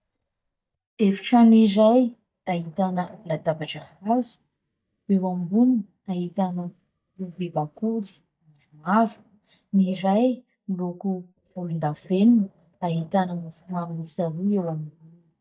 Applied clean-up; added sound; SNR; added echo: neural mask model DeepFilterNet 3.